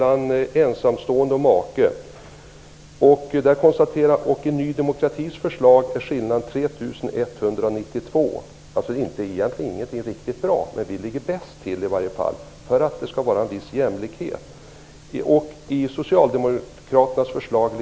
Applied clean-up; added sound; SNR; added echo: none; none; none; none.